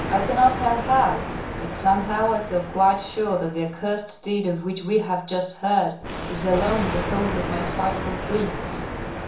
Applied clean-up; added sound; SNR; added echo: none; Thunder; 6 dB; reverberation time 0.7 s.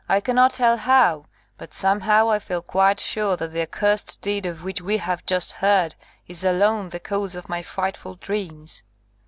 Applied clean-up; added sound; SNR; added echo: none; none; none; none.